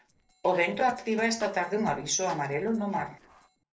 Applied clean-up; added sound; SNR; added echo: neural separator model SepFormer DNS4.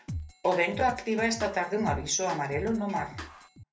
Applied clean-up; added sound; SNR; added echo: none; Drum kit; 11 dB; reverberation time 0.3 s.